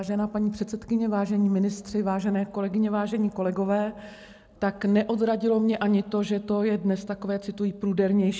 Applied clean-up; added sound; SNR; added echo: none; none; none; none.